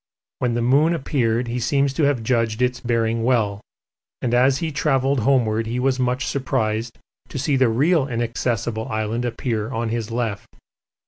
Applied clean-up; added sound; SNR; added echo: none; none; none; none.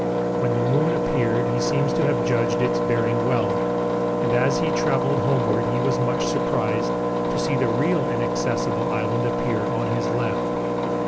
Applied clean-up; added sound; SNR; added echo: none; Engine; -4 dB; none.